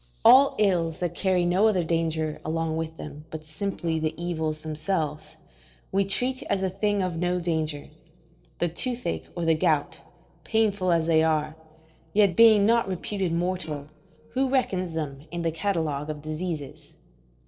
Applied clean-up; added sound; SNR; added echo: neural separator model SepFormer DNS4.